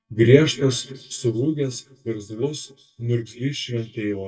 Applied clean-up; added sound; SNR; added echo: neural mask model DeepFilterNet 3.